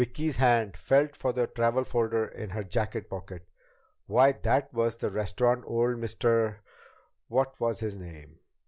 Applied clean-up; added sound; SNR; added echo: none; none; none; none.